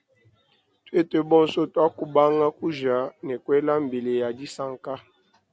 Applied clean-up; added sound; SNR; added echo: none; none; none; none.